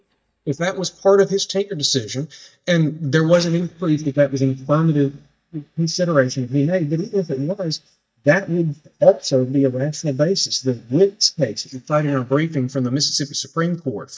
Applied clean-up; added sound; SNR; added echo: neural mask model DeepFilterNet 3.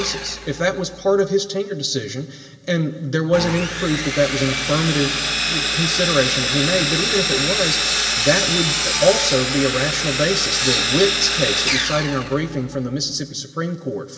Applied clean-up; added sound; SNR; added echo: none; Sawing; 1 dB; reverberation time 1.8 s.